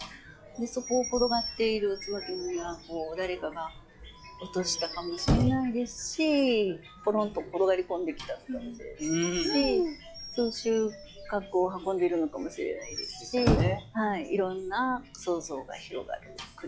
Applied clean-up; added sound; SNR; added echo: classical method log-MMSE.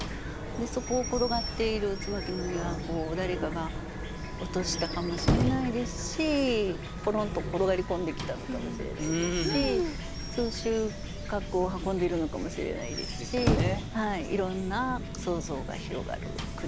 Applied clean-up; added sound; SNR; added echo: none; Chirp, tweet / Fowl + Squeak / Slam / Wood; 3 dB; none.